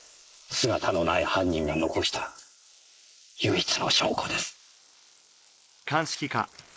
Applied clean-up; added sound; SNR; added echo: neural mask model Resemble Enhance denoiser.